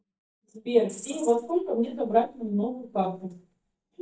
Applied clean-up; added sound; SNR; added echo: neural mask model DeepFilterNet 3.